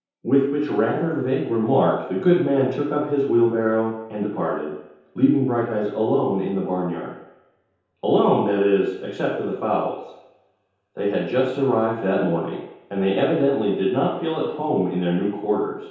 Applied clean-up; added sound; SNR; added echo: none; none; none; reverberation time 0.8 s.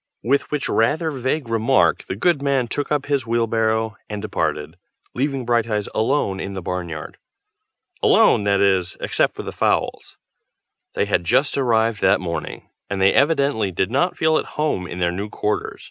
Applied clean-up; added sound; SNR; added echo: none; none; none; none.